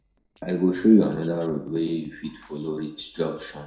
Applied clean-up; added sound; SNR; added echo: neural separator model SepFormer DNS4.